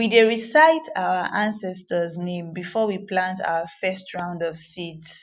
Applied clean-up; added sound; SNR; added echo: none; none; none; none.